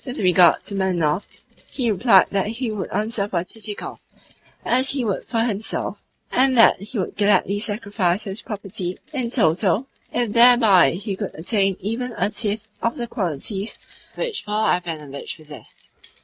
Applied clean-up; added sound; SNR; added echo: neural mask model RNNoise.